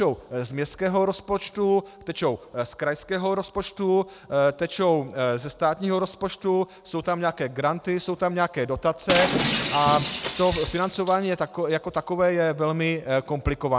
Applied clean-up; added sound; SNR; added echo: none; Shatter; 5 dB; none.